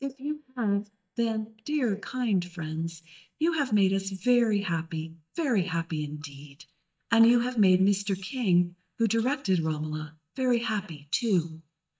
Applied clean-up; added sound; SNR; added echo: neural mask model DeepFilterNet 3.